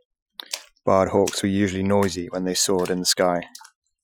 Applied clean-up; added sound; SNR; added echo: classical method Wiener filter.